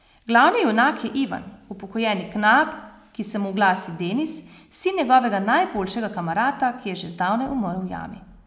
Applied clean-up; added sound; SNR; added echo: none; none; none; none.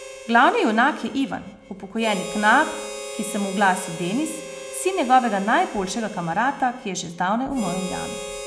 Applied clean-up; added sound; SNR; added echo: none; Harmonica; 12 dB; none.